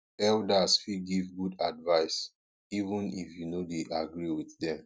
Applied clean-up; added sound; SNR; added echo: none; none; none; none.